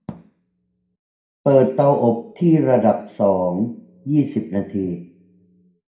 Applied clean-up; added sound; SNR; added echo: none; none; none; reverberation time 0.5 s.